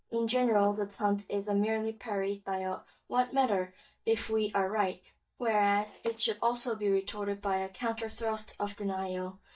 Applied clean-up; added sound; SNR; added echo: neural mask model DeepFilterNet 3.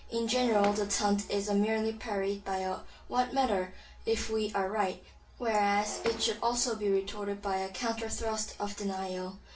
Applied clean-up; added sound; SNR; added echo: none; Shatter; 17 dB; reverberation time 0.3 s.